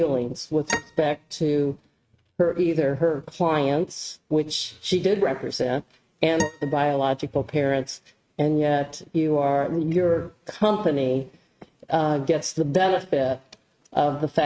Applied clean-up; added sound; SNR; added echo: neural mask model RNNoise.